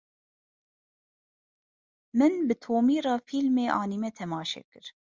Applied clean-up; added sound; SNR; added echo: none; none; none; none.